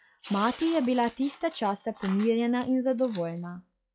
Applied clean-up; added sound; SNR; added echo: classical method log-MMSE.